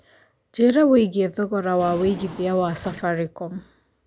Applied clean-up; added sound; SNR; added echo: none; Drawer open or close; 18 dB; none.